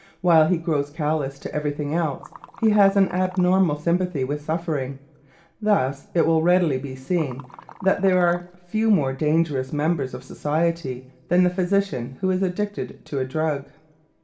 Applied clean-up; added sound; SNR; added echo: none; Liquid; 20 dB; reverberation time 0.8 s.